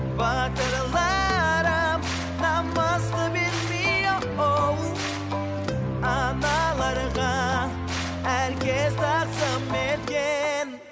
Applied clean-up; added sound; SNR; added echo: none; none; none; none.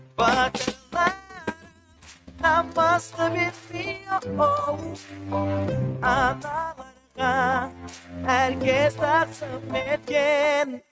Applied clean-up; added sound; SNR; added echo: neural mask model RNNoise.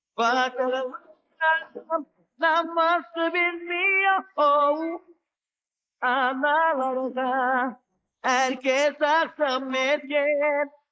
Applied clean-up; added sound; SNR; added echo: neural mask model Resemble Enhance denoiser.